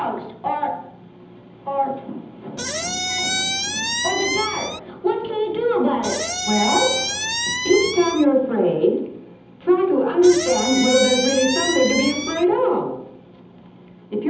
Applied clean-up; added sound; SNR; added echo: none; Squeak; 3 dB; reverberation time 0.8 s.